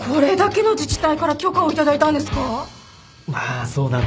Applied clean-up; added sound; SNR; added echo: none; none; none; none.